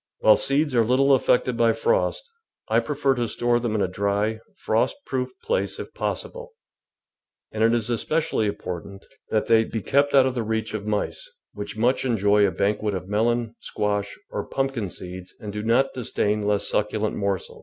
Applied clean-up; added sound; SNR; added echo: none; none; none; none.